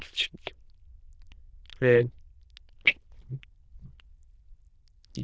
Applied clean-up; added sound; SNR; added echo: neural diffusion model UNIVERSE++.